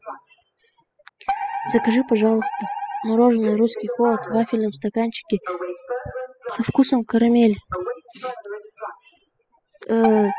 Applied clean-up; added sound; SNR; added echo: classical method spectral subtraction.